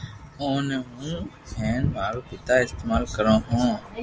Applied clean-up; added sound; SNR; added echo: none; none; none; none.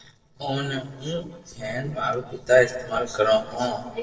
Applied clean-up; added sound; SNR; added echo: neural separator model SepFormer DNS4.